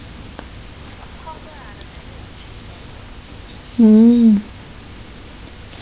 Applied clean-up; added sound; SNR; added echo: none; none; none; none.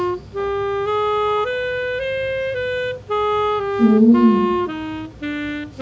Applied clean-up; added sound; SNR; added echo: none; Wind instrument, woodwind instrument; 0 dB; reverberation time 0.6 s.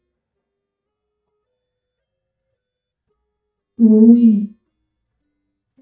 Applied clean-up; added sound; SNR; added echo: neural mask model DeepFilterNet 3.